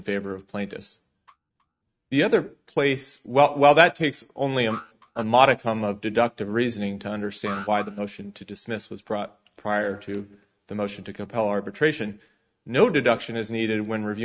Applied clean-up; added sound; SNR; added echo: neural mask model RNNoise.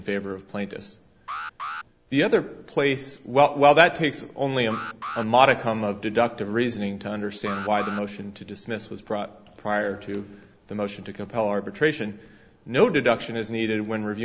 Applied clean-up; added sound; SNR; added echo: none; Alarm; 13 dB; none.